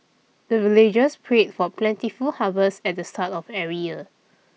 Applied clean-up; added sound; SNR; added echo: none; none; none; none.